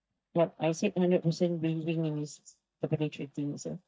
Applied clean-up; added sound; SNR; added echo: neural mask model DeepFilterNet 3.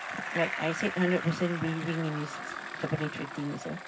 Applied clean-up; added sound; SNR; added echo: none; Bicycle; 6 dB; reverberation time 0.4 s.